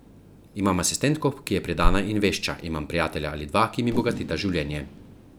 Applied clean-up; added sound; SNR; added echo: none; Fireworks; 16 dB; none.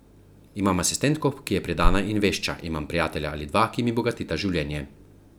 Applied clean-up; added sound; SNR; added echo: none; none; none; none.